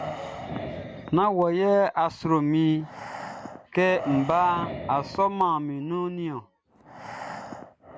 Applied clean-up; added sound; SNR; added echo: none; Breathing; 13 dB; none.